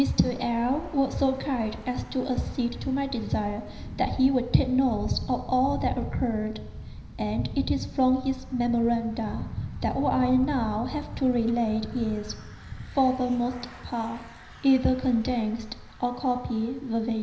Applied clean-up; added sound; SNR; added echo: none; Thunder / Bicycle; 11 dB; reverberation time 0.9 s.